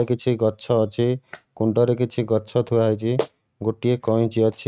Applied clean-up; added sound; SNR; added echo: neural mask model RNNoise.